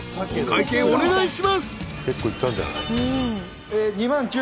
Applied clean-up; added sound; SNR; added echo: none; none; none; none.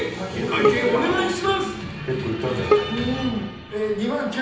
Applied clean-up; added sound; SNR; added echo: none; Bowed string instrument; 3 dB; reverberation time 0.9 s.